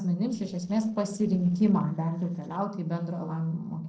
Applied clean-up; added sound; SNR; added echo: neural separator model SepFormer DNS4.